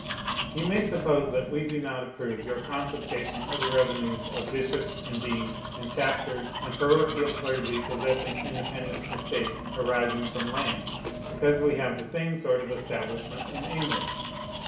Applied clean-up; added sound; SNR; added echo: none; Domestic sounds, home sounds; 5 dB; reverberation time 0.6 s.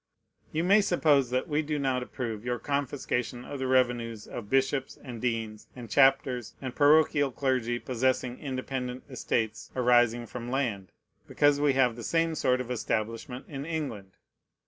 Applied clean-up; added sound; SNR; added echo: none; none; none; none.